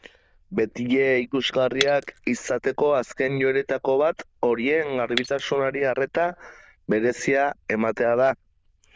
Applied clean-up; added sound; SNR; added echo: neural diffusion model UNIVERSE++.